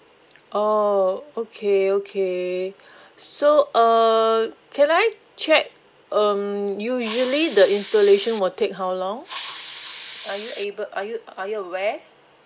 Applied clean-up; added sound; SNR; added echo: none; Hiss; 15 dB; none.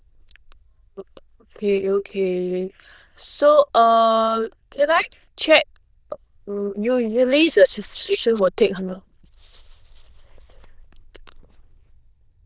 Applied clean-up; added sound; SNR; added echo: neural diffusion model UNIVERSE++.